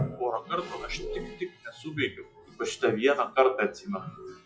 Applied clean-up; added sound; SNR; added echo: classical method log-MMSE.